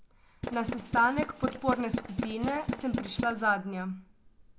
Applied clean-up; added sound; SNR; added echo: none; Tools; 3 dB; none.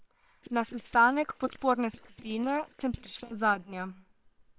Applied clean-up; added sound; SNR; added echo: neural separator model SepFormer WHAM!.